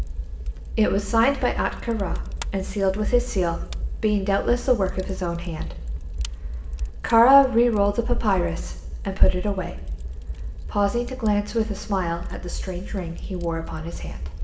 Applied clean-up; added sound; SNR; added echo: none; Fire; 5 dB; reverberation time 0.8 s.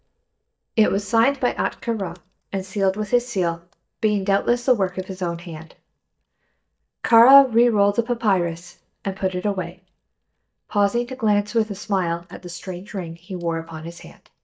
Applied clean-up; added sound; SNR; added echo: neural mask model DeepFilterNet 3.